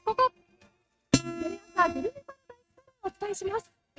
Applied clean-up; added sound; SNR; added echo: neural mask model RNNoise.